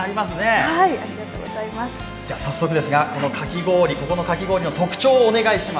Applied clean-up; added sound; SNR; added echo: none; none; none; none.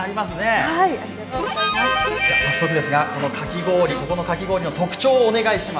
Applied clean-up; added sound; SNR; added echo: none; Harmonica; 2 dB; none.